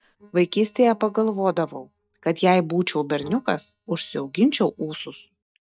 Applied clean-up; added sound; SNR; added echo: neural mask model DeepFilterNet 3.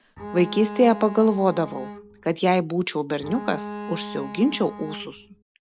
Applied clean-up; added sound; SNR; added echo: none; Bowed string instrument; 12 dB; none.